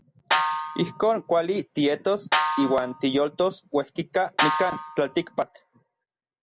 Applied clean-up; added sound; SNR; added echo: none; Snare drum; 3 dB; none.